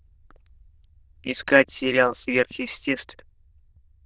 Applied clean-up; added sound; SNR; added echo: neural diffusion model UNIVERSE++.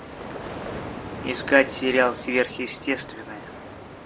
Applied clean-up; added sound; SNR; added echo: none; Ocean; 10 dB; none.